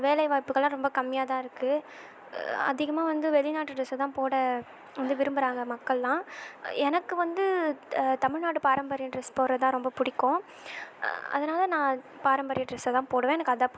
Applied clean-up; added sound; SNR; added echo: none; none; none; none.